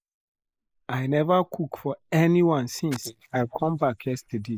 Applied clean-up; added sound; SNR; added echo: neural mask model Resemble Enhance denoiser.